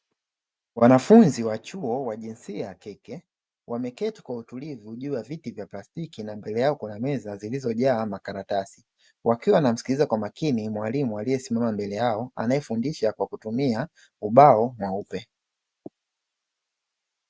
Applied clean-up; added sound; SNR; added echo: none; none; none; none.